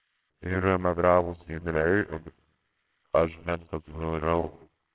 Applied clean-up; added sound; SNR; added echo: neural separator model SepFormer WHAMR!.